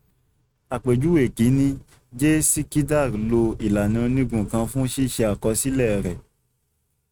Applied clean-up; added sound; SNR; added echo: neural mask model RNNoise.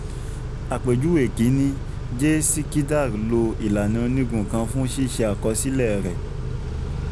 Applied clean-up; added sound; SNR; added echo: none; Idling / Accelerating, revving, vroom / Car; 5 dB; none.